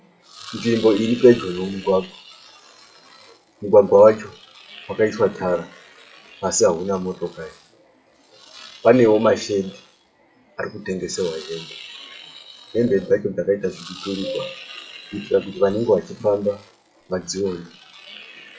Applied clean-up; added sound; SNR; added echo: classical method WPE with log-MMSE.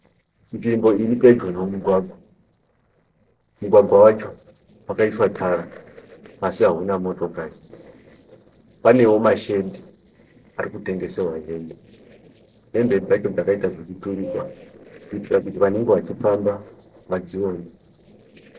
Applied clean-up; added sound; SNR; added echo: neural separator model SepFormer DNS4.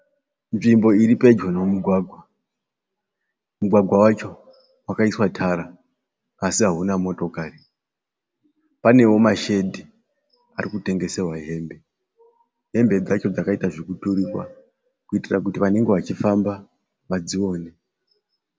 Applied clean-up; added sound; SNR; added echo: none; none; none; none.